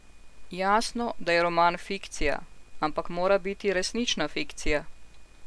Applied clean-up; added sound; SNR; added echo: none; none; none; none.